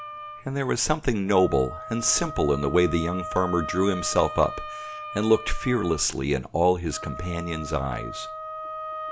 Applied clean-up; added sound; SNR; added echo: none; Wind instrument, woodwind instrument; 11 dB; none.